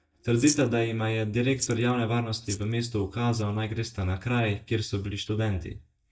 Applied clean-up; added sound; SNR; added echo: neural mask model DeepFilterNet 3.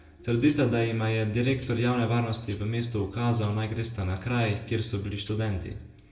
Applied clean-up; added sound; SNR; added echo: none; Rattle (instrument); 14 dB; reverberation time 0.3 s.